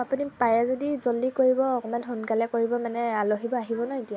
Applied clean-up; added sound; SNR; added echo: none; none; none; none.